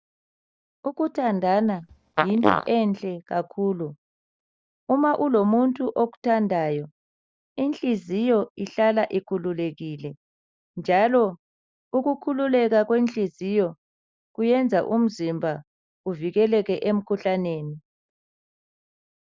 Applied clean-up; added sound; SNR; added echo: neural mask model DeepFilterNet 3.